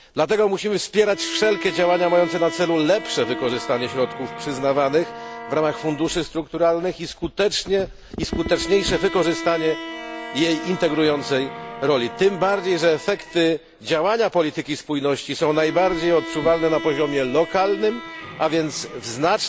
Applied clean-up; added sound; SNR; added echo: none; Brass instrument + Bowed string instrument; 12 dB; none.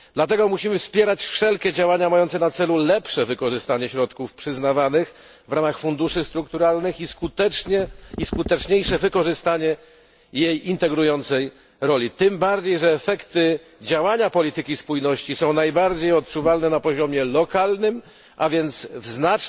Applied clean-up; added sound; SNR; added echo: none; none; none; none.